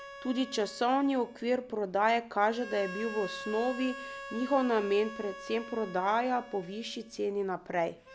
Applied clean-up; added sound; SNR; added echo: none; Harmonica; 14 dB; none.